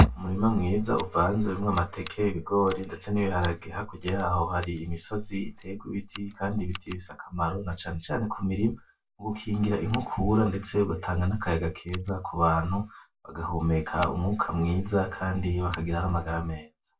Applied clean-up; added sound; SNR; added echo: none; Scissors; 20 dB; reverberation time 0.1 s.